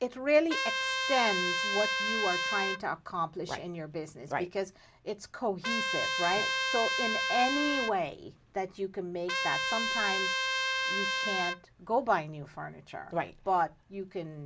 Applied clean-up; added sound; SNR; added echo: none; Trumpet; -1 dB; none.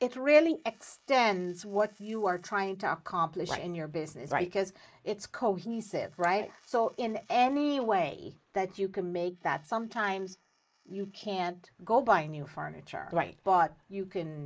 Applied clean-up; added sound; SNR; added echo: neural mask model Resemble Enhance denoiser.